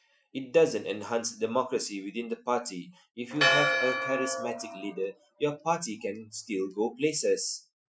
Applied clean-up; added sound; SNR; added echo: classical method Wiener filter.